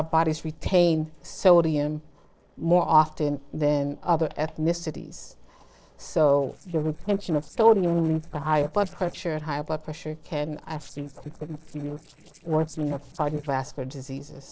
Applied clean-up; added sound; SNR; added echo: neural separator model SepFormer DNS4.